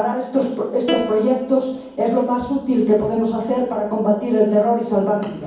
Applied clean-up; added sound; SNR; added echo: none; Plucked string instrument; 13 dB; reverberation time 1.2 s.